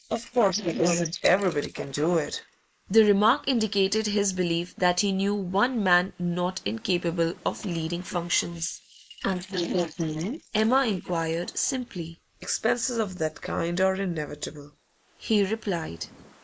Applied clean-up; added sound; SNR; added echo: neural mask model Resemble Enhance denoiser.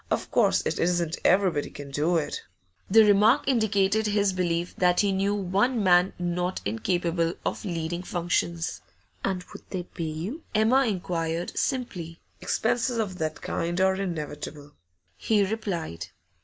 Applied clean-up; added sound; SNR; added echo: none; none; none; none.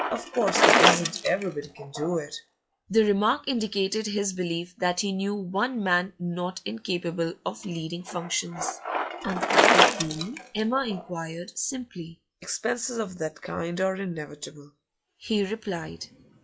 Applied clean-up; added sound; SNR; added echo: classical method log-MMSE.